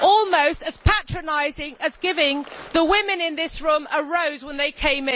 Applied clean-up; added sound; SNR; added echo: none; none; none; none.